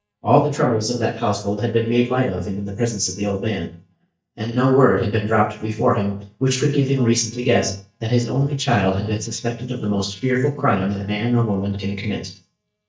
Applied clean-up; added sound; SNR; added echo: neural mask model DeepFilterNet 3.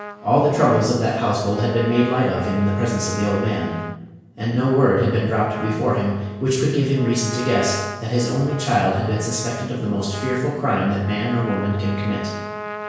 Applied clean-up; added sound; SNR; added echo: none; Trumpet; 12 dB; reverberation time 1.0 s.